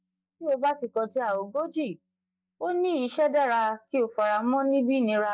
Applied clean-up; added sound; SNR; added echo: neural mask model DeepFilterNet 3.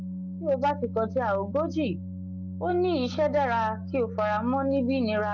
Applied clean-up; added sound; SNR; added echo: none; Organ; 8 dB; none.